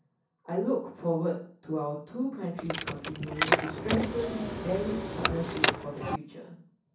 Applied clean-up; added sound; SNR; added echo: none; Car; -3 dB; reverberation time 0.6 s.